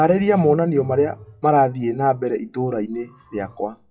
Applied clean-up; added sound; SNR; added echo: classical method WPE with log-MMSE.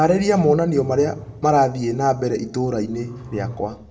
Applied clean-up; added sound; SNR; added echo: none; Growling; 19 dB; reverberation time 0.4 s.